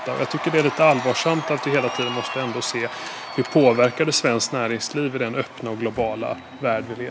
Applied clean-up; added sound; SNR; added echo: none; Cheering; 11 dB; none.